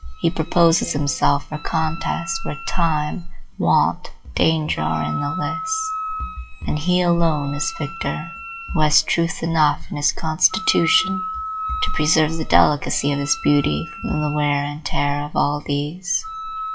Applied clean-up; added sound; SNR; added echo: classical method WPE with log-MMSE.